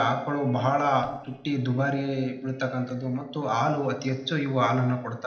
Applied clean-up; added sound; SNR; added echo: neural separator model SepFormer DNS4.